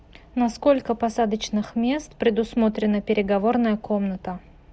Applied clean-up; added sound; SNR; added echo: none; none; none; none.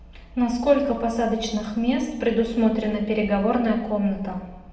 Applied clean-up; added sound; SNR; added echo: none; none; none; reverberation time 0.8 s.